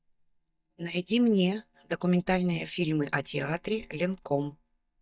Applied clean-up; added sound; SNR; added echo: neural mask model DeepFilterNet 3.